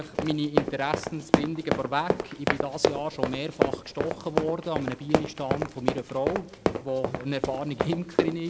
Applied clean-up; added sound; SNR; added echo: none; Run; -2 dB; none.